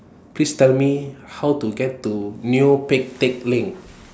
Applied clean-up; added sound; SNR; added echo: none; none; none; none.